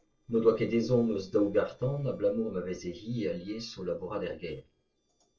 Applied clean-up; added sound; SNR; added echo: neural separator model SepFormer DNS4.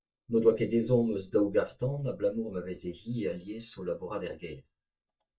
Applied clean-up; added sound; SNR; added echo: neural mask model DeepFilterNet 3.